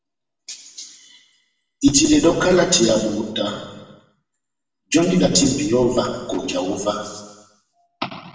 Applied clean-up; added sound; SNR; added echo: none; none; none; reverberation time 1.1 s.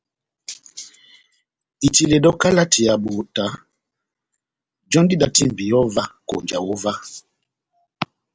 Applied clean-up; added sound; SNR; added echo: none; none; none; none.